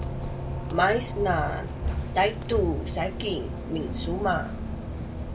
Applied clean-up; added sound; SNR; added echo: none; Bus; 3 dB; reverberation time 0.2 s.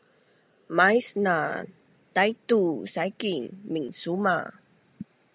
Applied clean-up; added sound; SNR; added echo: none; none; none; none.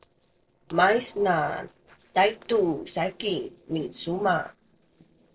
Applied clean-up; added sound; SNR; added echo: neural separator model SepFormer DNS4.